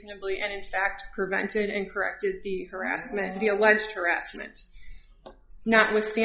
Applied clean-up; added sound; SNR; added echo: classical method log-MMSE.